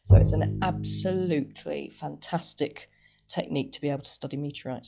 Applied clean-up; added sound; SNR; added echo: classical method log-MMSE.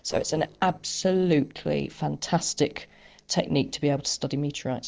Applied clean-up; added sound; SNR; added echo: neural separator model SepFormer DNS4.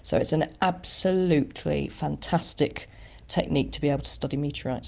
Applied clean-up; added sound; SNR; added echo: none; none; none; none.